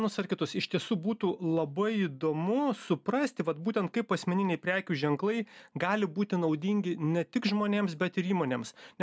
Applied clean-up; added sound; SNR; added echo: none; none; none; none.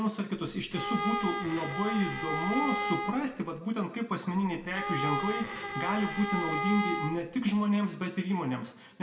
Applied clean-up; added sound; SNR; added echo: none; Bowed string instrument; 3 dB; reverberation time 0.6 s.